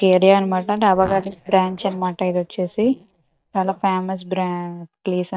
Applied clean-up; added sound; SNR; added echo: neural mask model DeepFilterNet 3.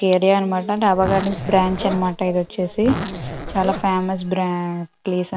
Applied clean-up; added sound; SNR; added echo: none; Zipper (clothing); 9 dB; none.